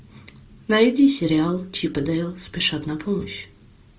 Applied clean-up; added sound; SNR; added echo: none; none; none; none.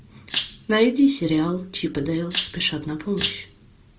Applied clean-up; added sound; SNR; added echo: none; Rattle (instrument); 1 dB; none.